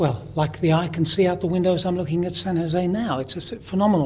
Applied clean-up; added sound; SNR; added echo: none; none; none; none.